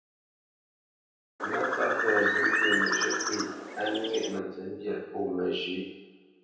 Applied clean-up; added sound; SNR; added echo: none; Bird; -4 dB; reverberation time 0.9 s.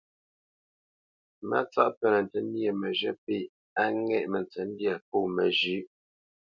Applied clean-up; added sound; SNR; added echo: none; none; none; none.